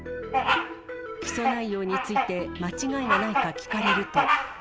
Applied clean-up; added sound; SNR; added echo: none; Bird vocalization, bird call, bird song; -3 dB; none.